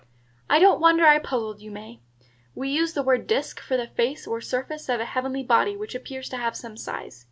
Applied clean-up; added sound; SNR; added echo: none; none; none; none.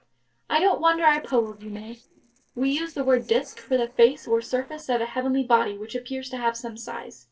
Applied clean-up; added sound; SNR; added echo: neural separator model SepFormer DNS4.